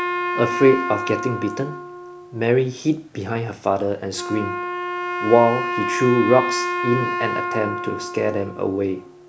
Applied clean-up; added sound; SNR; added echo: none; Wind instrument, woodwind instrument; 5 dB; none.